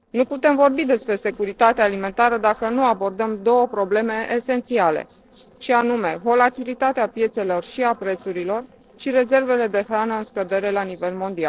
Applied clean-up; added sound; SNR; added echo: neural separator model SepFormer DNS4.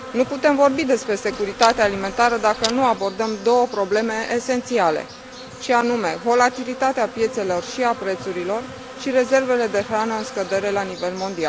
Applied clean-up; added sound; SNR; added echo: none; Insect + Clock; 13 dB; none.